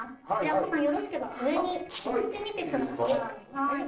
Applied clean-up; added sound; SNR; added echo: neural separator model SepFormer DNS4.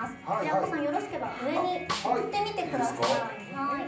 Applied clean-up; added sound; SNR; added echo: none; Snare drum; 7 dB; reverberation time 0.6 s.